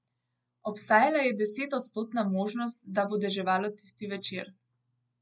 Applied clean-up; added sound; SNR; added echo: none; none; none; none.